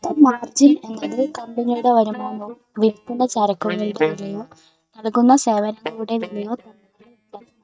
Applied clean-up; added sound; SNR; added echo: neural mask model DeepFilterNet 3.